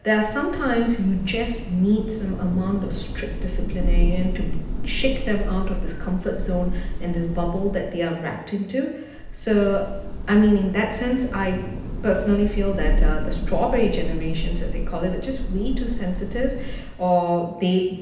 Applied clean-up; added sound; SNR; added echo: none; Thunder / Rain; 1 dB; reverberation time 0.8 s.